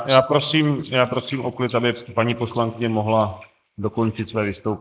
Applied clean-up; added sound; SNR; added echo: neural mask model Resemble Enhance denoiser.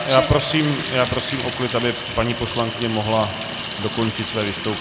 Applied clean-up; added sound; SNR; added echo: none; Sink (filling or washing) / Water tap, faucet; 7 dB; none.